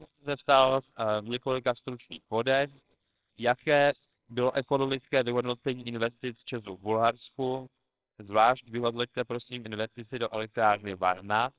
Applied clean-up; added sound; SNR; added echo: neural separator model SepFormer WHAMR!.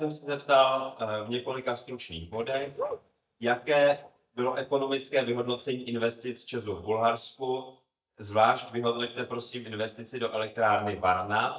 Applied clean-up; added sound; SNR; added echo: neural mask model DeepFilterNet 3.